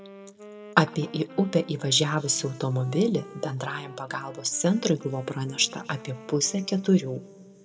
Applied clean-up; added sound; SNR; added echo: none; Wind instrument, woodwind instrument; 19 dB; reverberation time 0.9 s.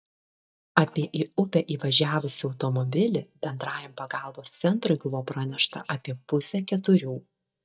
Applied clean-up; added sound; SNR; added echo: neural mask model DeepFilterNet 3.